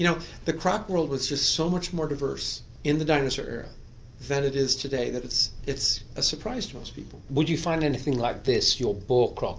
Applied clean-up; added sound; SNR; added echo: none; none; none; none.